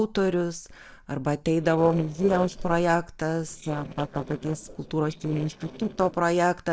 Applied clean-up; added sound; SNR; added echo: neural separator model SepFormer DNS4.